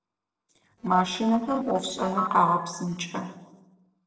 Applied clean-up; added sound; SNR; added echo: neural separator model SepFormer DNS4.